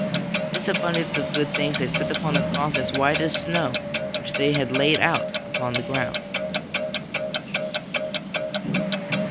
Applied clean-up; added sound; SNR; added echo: none; Clock; -2 dB; none.